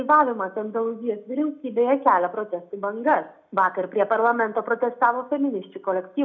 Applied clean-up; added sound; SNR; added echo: none; none; none; reverberation time 0.3 s.